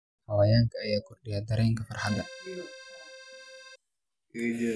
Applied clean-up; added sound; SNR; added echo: none; Accordion; 14 dB; none.